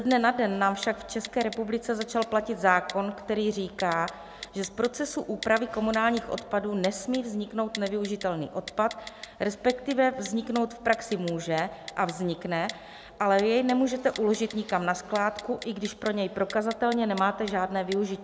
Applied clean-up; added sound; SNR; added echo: none; Typing; 18 dB; none.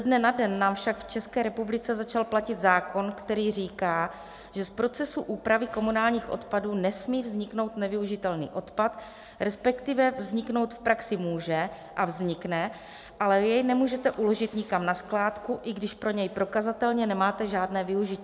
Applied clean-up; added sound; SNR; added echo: none; none; none; none.